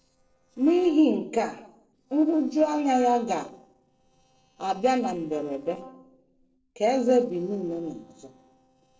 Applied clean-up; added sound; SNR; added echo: neural separator model SepFormer DNS4.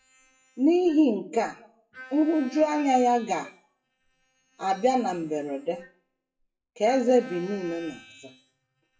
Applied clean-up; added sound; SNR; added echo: classical method WPE with log-MMSE.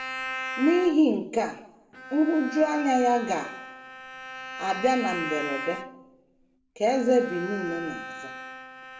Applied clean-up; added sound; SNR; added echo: none; Bowed string instrument; 10 dB; reverberation time 0.6 s.